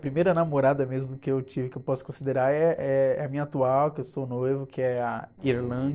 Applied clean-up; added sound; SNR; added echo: neural separator model SepFormer DNS4.